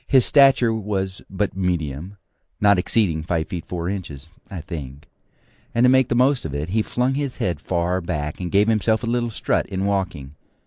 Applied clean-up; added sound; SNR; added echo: neural mask model Resemble Enhance denoiser.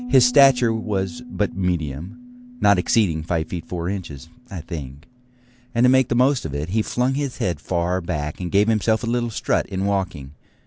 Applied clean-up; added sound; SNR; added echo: none; Piano; 19 dB; none.